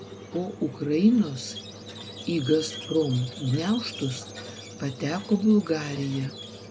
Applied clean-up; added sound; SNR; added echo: none; Squeak; 13 dB; none.